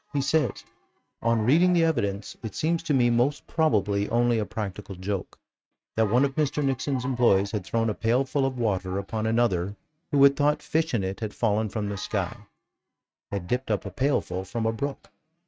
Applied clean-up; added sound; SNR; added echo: neural mask model RNNoise.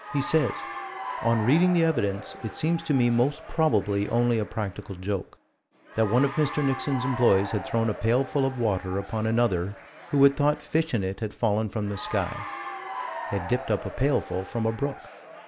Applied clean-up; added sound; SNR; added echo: none; Applause / Cheering; 12 dB; none.